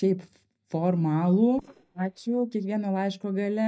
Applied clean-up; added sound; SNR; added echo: neural mask model DeepFilterNet 3.